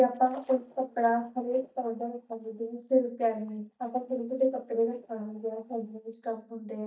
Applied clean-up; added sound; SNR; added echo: neural mask model DeepFilterNet 3.